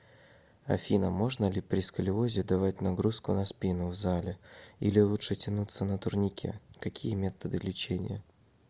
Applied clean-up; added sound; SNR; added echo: none; none; none; none.